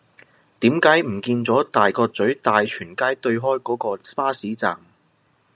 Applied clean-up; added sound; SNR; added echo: none; none; none; none.